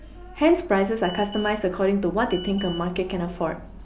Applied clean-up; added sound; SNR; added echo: none; Telephone; 15 dB; none.